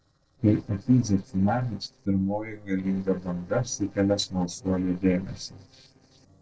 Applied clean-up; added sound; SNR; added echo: neural separator model SepFormer DNS4.